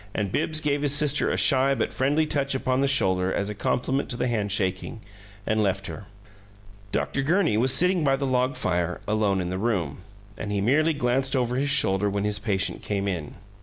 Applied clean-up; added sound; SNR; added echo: none; none; none; none.